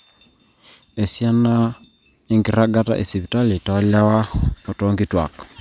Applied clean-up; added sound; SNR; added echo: none; none; none; none.